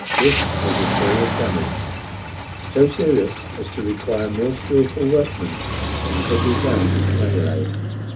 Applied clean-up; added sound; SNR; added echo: none; Car; 1 dB; reverberation time 0.3 s.